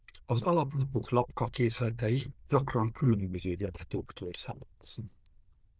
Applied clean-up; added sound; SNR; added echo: neural diffusion model UNIVERSE++.